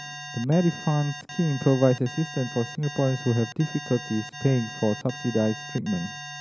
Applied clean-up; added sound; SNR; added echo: none; Alarm; 13 dB; none.